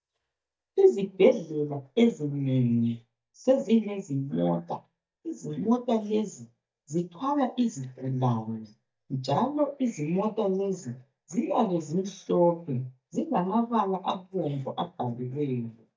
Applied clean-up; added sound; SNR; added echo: neural mask model DeepFilterNet 3.